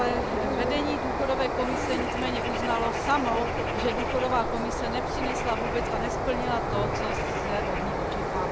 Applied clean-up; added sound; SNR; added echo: none; Bird; -3 dB; none.